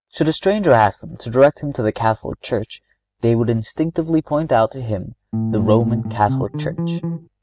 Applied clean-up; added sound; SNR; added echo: neural mask model RNNoise.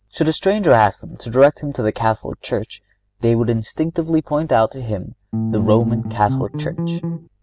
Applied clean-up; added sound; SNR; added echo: none; Bass guitar; 3 dB; none.